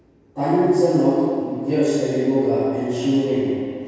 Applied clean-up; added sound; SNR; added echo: none; none; none; reverberation time 2.2 s.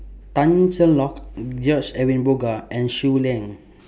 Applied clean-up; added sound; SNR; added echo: none; none; none; none.